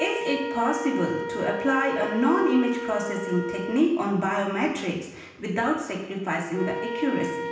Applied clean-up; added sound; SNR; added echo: none; Wind instrument, woodwind instrument; 8 dB; reverberation time 0.9 s.